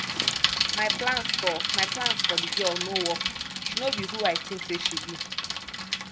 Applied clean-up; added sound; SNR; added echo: none; Bicycle; -4 dB; none.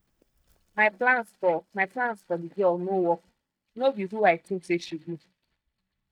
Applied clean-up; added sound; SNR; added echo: neural mask model DeepFilterNet 3.